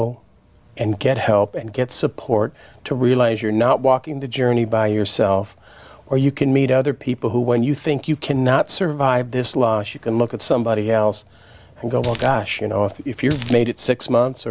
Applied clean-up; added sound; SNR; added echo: none; Coin (dropping); 11 dB; none.